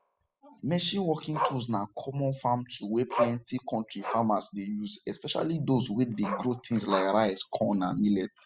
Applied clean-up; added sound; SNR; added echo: classical method spectral subtraction.